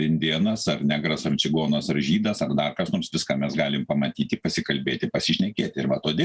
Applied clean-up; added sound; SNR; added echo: none; none; none; none.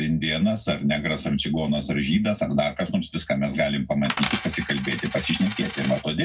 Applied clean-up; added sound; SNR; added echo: none; Coin (dropping); 8 dB; reverberation time 0.3 s.